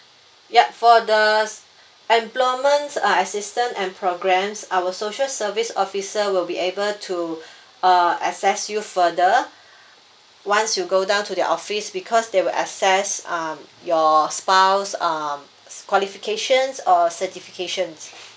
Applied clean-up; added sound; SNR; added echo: none; none; none; none.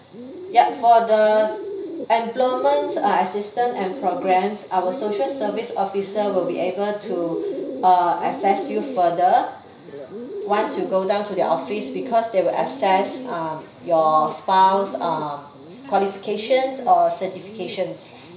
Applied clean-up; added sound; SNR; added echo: none; Bird; 12 dB; reverberation time 0.5 s.